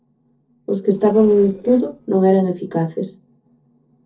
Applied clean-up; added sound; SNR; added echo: neural separator model SepFormer DNS4.